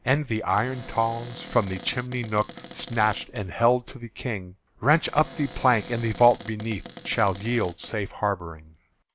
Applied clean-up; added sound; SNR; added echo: none; Cupboard open or close; 16 dB; none.